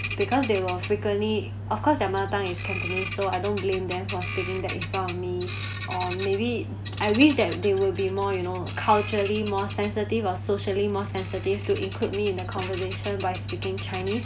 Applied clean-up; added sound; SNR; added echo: none; Bird vocalization, bird call, bird song; 5 dB; none.